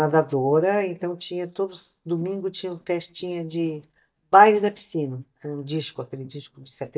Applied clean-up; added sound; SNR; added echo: neural mask model DeepFilterNet 3.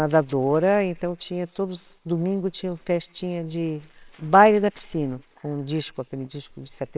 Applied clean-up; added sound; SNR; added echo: neural separator model SepFormer WHAMR!.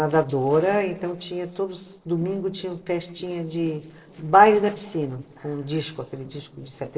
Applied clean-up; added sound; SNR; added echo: neural separator model SepFormer DNS4.